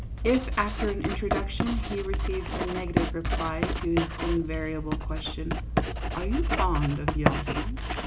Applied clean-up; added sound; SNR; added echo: none; Writing; -2 dB; none.